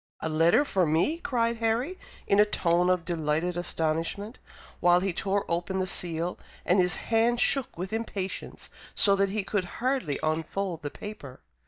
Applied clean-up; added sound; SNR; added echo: neural mask model DeepFilterNet 3.